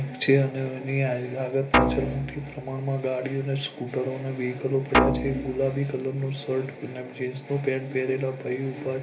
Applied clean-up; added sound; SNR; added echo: none; Guitar; -2 dB; reverberation time 0.3 s.